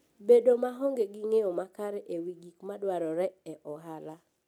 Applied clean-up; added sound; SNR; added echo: none; none; none; none.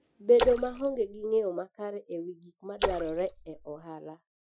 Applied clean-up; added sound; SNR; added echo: classical method Wiener filter.